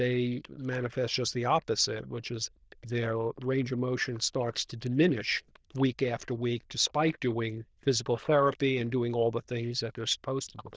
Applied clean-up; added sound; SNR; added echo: neural diffusion model UNIVERSE++.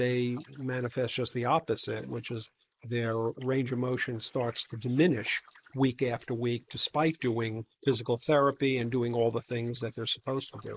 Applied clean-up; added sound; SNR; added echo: neural mask model Resemble Enhance denoiser.